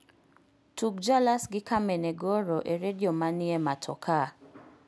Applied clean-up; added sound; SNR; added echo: none; none; none; none.